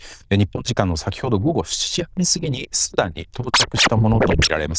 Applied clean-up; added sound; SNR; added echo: neural diffusion model UNIVERSE++.